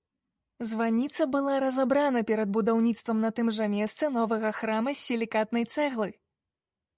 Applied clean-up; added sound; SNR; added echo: none; none; none; none.